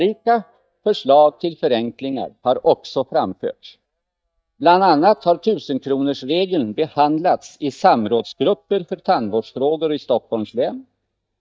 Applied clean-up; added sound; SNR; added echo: neural mask model DeepFilterNet 3.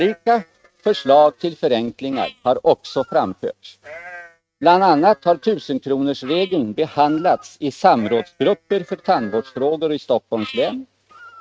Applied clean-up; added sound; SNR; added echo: neural mask model RNNoise.